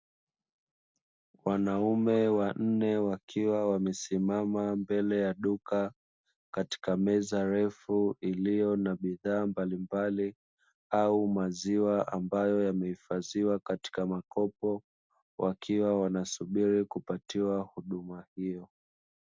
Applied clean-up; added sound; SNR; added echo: none; none; none; none.